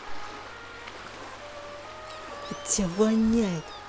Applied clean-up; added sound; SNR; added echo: none; Trumpet + Waves, surf; 11 dB; none.